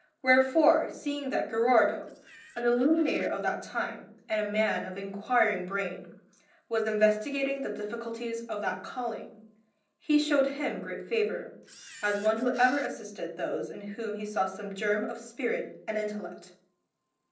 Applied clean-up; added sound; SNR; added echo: neural separator model SepFormer DNS4.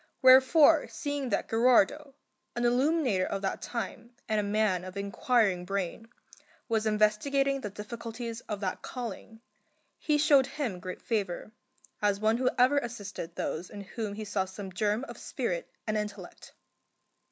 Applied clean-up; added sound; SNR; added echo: none; none; none; none.